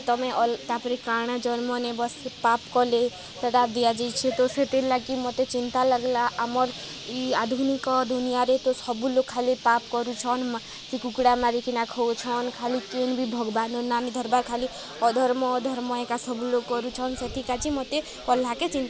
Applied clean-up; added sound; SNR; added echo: none; Bird; 16 dB; none.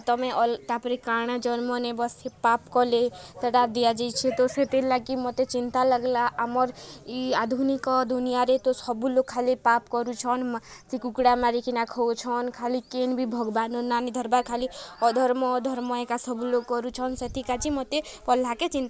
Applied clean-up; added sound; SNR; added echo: none; none; none; none.